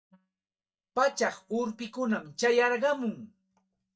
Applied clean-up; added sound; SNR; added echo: neural mask model DeepFilterNet 3.